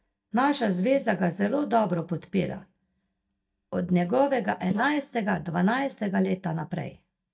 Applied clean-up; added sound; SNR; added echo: neural mask model DeepFilterNet 3.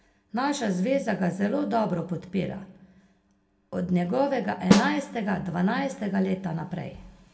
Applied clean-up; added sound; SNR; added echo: none; Snare drum; 0 dB; reverberation time 0.3 s.